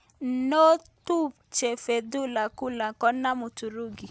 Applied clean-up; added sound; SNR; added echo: none; none; none; none.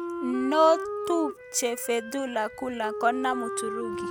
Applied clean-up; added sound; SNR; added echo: none; Wind instrument, woodwind instrument; 6 dB; none.